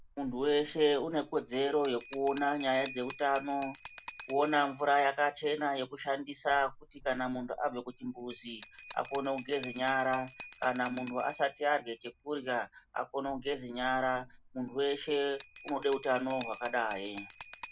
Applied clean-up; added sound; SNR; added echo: none; Bell; 3 dB; none.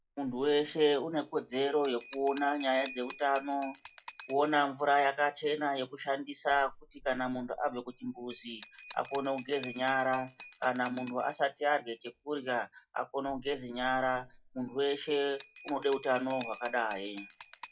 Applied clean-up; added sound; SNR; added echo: classical method log-MMSE.